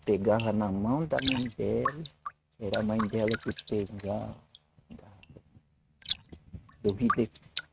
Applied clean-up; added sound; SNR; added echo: neural mask model RNNoise.